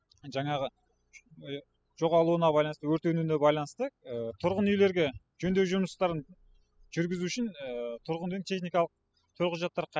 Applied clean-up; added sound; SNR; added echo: classical method spectral subtraction.